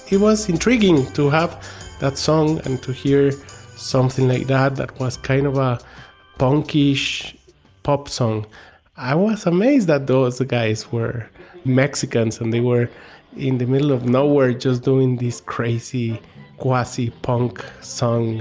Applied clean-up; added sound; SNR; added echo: none; none; none; none.